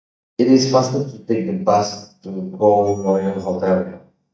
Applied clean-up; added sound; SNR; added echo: neural mask model DeepFilterNet 3.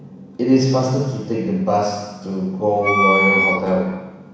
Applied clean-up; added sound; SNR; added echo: none; Wind instrument, woodwind instrument; 0 dB; reverberation time 1.1 s.